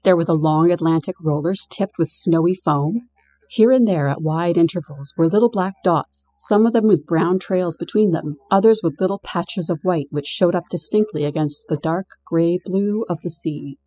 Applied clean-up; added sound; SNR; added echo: classical method spectral subtraction.